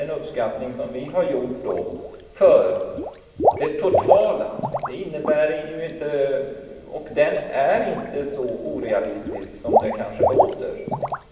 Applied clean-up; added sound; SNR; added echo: none; Water / Liquid; 3 dB; reverberation time 1.3 s.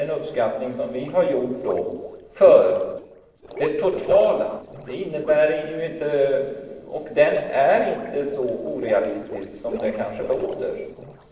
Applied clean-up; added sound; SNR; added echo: neural separator model SepFormer DNS4.